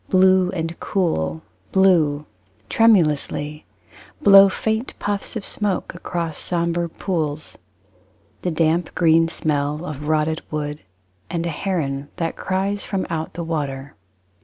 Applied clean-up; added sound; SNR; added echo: none; none; none; none.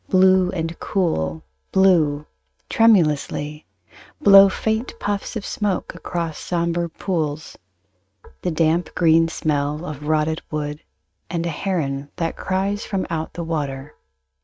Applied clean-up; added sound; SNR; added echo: neural mask model RNNoise.